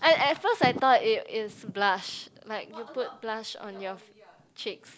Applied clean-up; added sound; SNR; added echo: none; none; none; none.